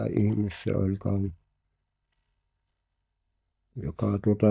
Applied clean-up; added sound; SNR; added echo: neural mask model DeepFilterNet 3.